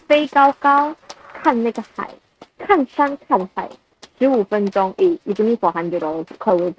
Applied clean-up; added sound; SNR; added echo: neural mask model RNNoise.